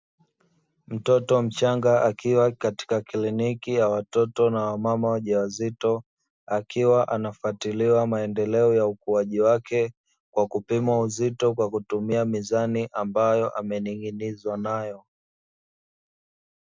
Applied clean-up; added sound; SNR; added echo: none; none; none; none.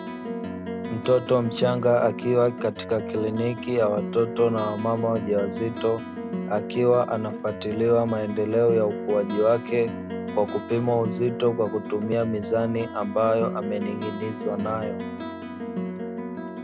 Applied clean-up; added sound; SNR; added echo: none; Plucked string instrument; 7 dB; none.